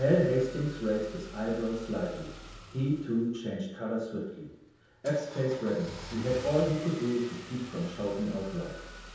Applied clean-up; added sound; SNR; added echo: none; Engine starting / Car; 15 dB; reverberation time 0.9 s.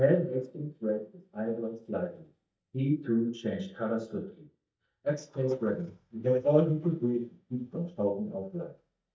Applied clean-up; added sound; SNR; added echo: neural mask model DeepFilterNet 3.